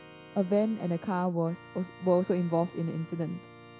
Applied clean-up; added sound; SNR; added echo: none; Organ; 20 dB; none.